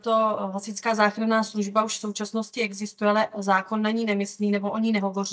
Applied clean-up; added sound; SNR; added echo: neural mask model DeepFilterNet 3.